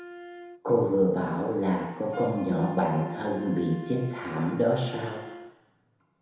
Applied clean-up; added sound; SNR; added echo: none; Wind instrument, woodwind instrument; 15 dB; reverberation time 1.0 s.